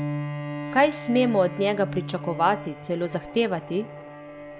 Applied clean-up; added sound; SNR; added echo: none; Bowed string instrument; 9 dB; none.